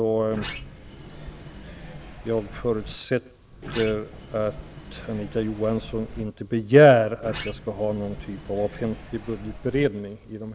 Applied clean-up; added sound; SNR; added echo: none; Sliding door; 14 dB; none.